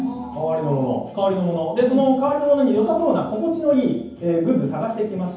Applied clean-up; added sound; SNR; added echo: none; none; none; reverberation time 0.7 s.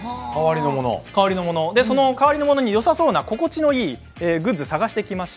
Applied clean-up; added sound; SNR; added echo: none; none; none; none.